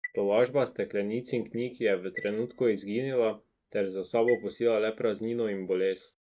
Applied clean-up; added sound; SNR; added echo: neural mask model RNNoise.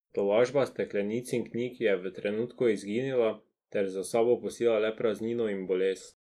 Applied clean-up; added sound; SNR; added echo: neural mask model Resemble Enhance denoiser.